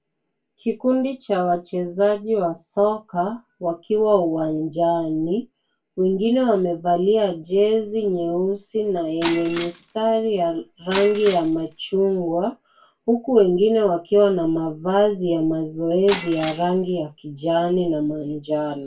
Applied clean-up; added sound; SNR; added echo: none; Shatter; 14 dB; reverberation time 0.2 s.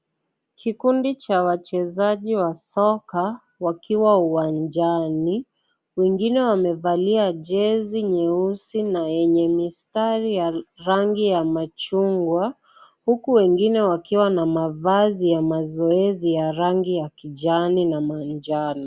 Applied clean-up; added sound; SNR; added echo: none; none; none; none.